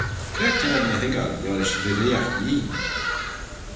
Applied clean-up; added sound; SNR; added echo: none; Bird vocalization, bird call, bird song; 2 dB; reverberation time 0.9 s.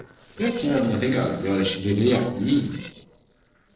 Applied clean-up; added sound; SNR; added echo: neural separator model SepFormer DNS4.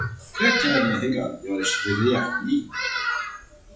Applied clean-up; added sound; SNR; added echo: classical method WPE with log-MMSE.